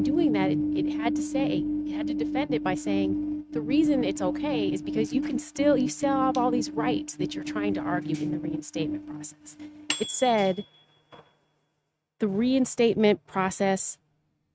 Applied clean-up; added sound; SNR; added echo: neural mask model RNNoise.